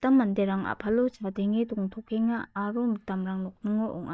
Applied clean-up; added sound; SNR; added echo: neural mask model DeepFilterNet 3.